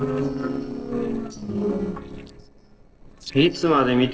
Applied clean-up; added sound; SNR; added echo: neural separator model SepFormer DNS4.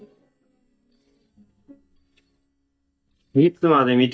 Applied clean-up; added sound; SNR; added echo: neural mask model DeepFilterNet 3.